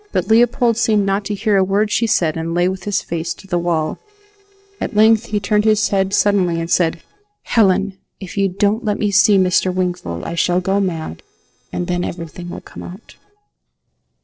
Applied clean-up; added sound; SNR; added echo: neural separator model SepFormer DNS4.